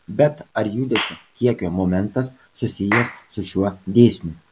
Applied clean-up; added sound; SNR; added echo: none; Clapping / Chirp, tweet; 11 dB; none.